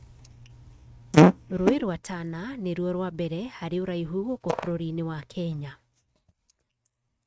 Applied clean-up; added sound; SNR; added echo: neural mask model RNNoise.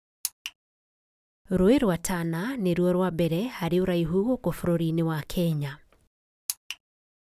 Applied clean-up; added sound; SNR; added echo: none; none; none; none.